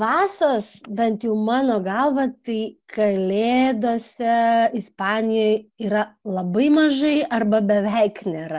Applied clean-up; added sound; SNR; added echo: none; none; none; none.